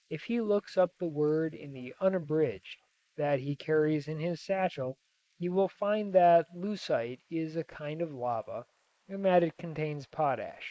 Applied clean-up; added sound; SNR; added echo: neural mask model Resemble Enhance denoiser.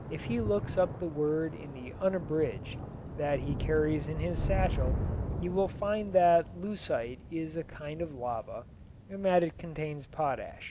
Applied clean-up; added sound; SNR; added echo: none; Thunder / Rain; 6 dB; none.